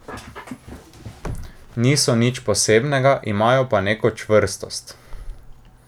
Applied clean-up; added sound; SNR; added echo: none; none; none; none.